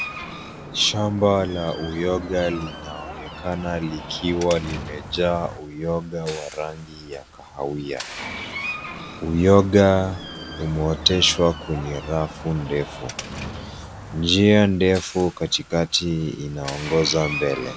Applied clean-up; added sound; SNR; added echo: none; Door; 12 dB; none.